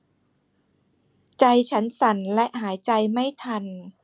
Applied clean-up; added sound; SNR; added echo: none; none; none; none.